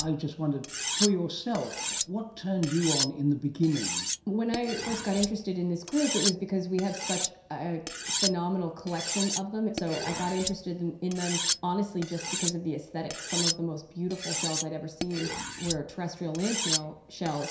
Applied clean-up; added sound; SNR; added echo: none; Cutlery, silverware; 3 dB; reverberation time 0.7 s.